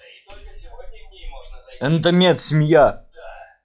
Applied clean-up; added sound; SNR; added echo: classical method log-MMSE.